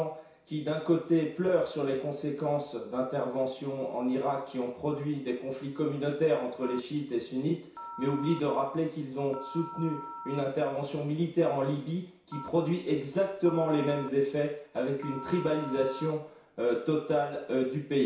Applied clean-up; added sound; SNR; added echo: none; Telephone; 14 dB; reverberation time 0.6 s.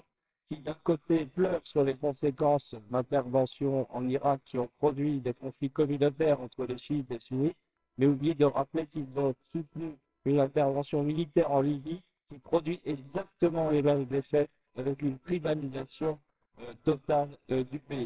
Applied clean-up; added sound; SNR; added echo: neural separator model SepFormer WHAMR!.